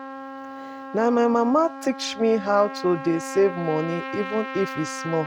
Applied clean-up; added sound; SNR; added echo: none; Trumpet; 11 dB; none.